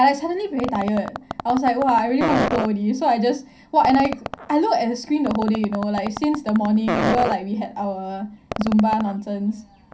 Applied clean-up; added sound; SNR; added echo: none; Fart; 9 dB; reverberation time 0.3 s.